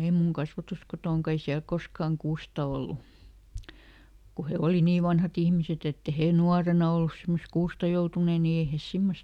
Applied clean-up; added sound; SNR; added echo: none; none; none; none.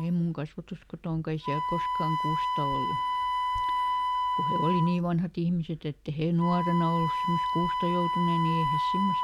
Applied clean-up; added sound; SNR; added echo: none; Wind instrument, woodwind instrument; 0 dB; none.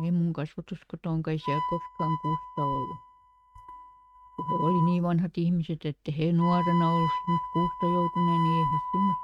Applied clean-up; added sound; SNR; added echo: neural mask model RNNoise.